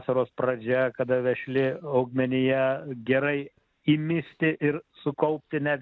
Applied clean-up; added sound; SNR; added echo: none; none; none; none.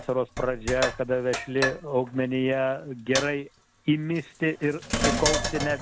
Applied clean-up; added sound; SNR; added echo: none; Sink (filling or washing); 5 dB; none.